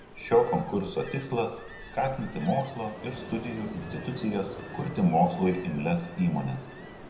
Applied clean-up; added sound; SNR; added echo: none; Ocean; 13 dB; reverberation time 0.7 s.